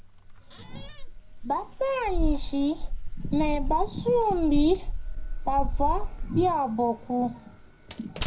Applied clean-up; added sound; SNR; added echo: none; Keys jangling; 2 dB; reverberation time 0.5 s.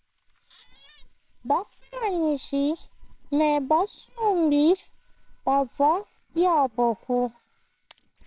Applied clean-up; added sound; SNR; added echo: neural separator model SepFormer WHAMR!.